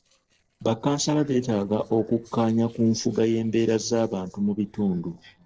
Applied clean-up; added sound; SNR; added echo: neural separator model SepFormer DNS4.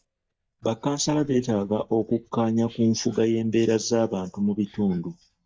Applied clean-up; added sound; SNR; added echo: neural mask model DeepFilterNet 3.